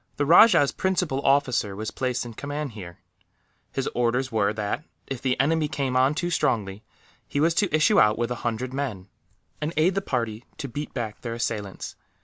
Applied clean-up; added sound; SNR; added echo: none; none; none; none.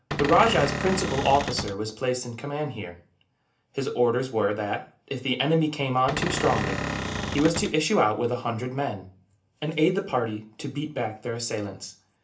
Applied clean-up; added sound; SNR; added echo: none; Cupboard open or close / Door; 3 dB; reverberation time 0.3 s.